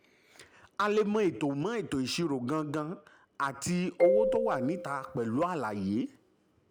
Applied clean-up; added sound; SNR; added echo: none; Marimba, xylophone; 0 dB; none.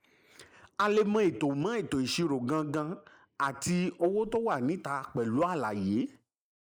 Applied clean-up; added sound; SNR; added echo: neural mask model Resemble Enhance denoiser.